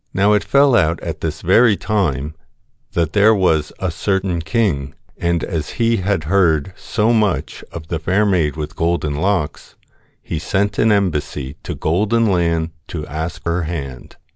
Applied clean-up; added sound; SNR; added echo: none; none; none; none.